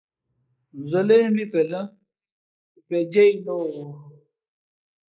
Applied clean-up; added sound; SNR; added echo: neural mask model Resemble Enhance denoiser.